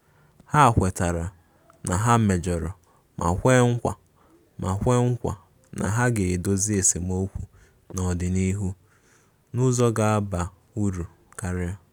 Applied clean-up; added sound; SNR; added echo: none; none; none; none.